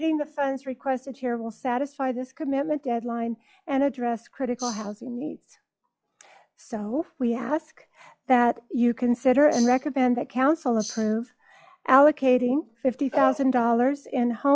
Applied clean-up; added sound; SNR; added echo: classical method log-MMSE.